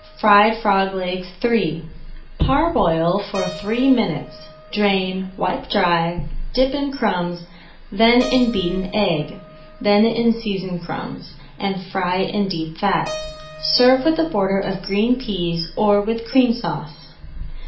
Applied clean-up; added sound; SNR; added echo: none; Keyboard (musical); 20 dB; reverberation time 0.4 s.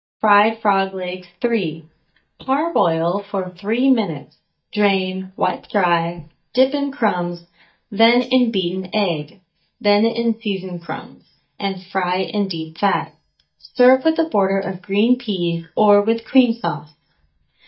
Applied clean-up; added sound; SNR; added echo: neural mask model DeepFilterNet 3.